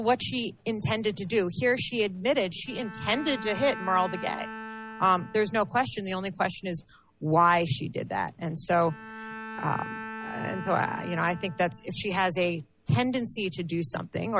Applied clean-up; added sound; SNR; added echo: none; Bowed string instrument; 15 dB; none.